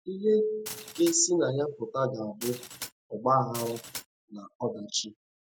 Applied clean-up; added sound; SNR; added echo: none; Glass; 13 dB; none.